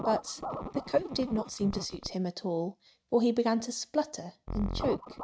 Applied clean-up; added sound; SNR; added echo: neural mask model RNNoise.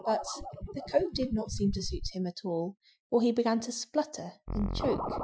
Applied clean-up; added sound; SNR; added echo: classical method Wiener filter.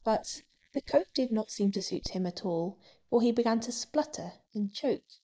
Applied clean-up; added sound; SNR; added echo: neural mask model Resemble Enhance denoiser.